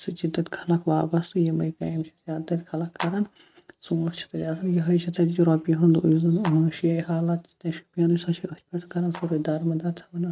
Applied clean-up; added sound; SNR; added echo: neural mask model RNNoise.